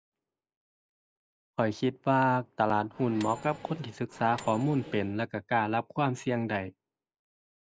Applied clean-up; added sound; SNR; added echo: none; Microwave oven; 15 dB; none.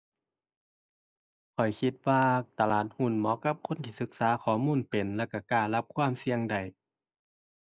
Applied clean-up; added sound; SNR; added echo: none; none; none; none.